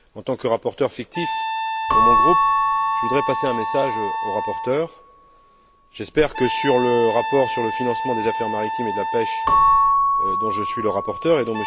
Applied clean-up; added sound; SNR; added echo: none; Keyboard (musical) / Bell + Wind instrument, woodwind instrument; -2 dB; none.